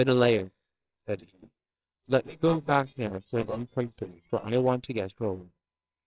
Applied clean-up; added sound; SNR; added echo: neural separator model SepFormer WHAMR!.